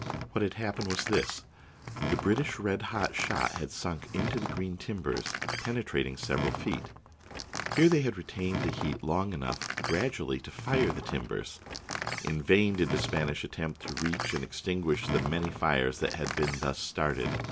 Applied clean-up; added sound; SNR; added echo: none; Door; 6 dB; none.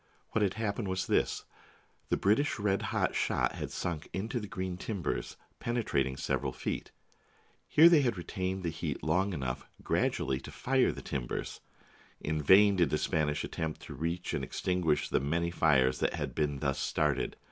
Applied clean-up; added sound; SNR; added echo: none; none; none; none.